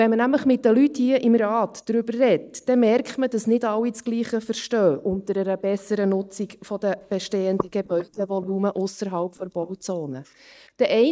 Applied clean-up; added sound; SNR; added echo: neural mask model DeepFilterNet 3.